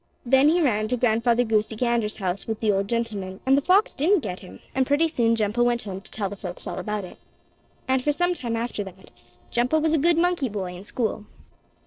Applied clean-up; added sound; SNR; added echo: neural separator model SepFormer DNS4.